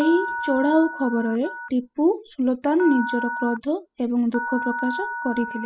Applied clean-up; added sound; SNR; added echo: classical method spectral subtraction.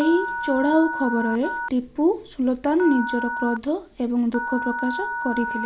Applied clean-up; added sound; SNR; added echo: none; Telephone; 7 dB; none.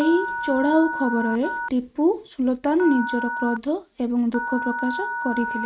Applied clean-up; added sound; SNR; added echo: neural mask model RNNoise.